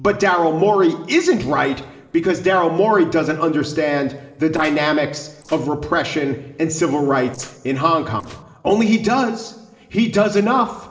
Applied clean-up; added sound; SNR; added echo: neural separator model SepFormer DNS4.